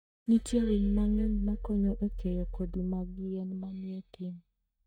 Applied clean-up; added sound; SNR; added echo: neural mask model DeepFilterNet 3.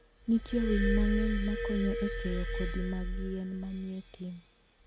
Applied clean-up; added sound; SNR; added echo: none; Glass; 1 dB; none.